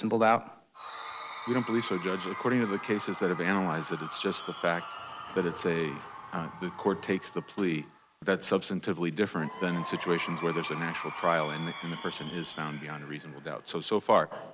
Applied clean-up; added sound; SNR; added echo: none; Crowd / Cheering; 12 dB; none.